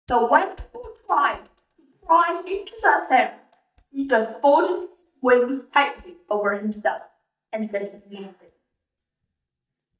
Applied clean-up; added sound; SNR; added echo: neural mask model DeepFilterNet 3.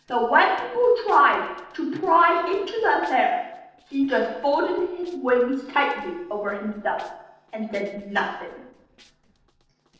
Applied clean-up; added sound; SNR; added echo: neural separator model SepFormer DNS4.